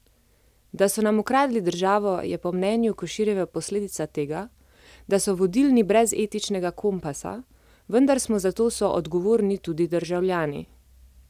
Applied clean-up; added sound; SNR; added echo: none; none; none; none.